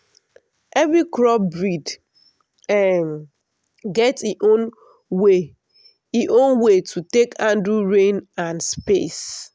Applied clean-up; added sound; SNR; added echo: none; none; none; none.